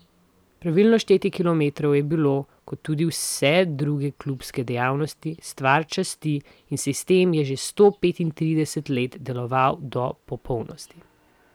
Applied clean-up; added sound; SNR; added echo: none; none; none; none.